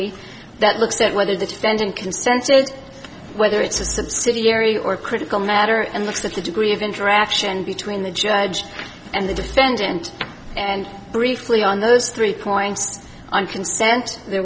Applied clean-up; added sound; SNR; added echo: none; Musical instrument; 19 dB; none.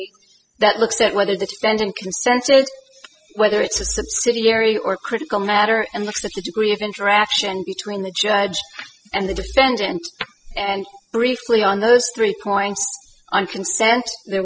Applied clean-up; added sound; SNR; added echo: classical method spectral subtraction.